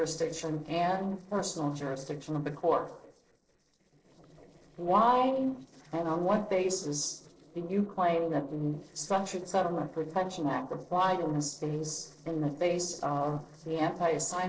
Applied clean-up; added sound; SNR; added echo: neural separator model SepFormer DNS4.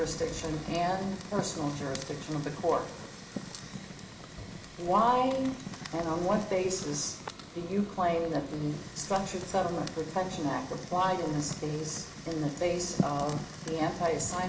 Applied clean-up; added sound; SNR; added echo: none; Fire; 10 dB; reverberation time 0.8 s.